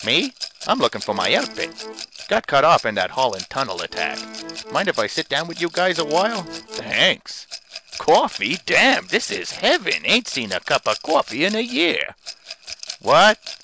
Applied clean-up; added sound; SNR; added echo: none; Rattle / Glass + Accordion; 13 dB; none.